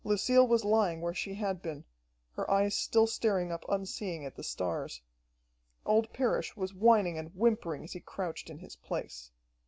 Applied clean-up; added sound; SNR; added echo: none; none; none; none.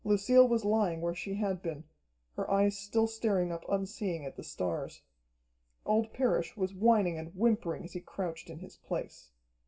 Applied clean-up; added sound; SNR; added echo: none; none; none; reverberation time 0.2 s.